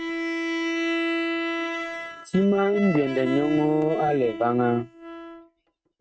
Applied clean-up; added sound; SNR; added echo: neural mask model RNNoise.